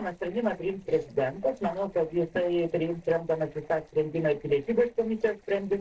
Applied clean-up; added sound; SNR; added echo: neural separator model SepFormer DNS4.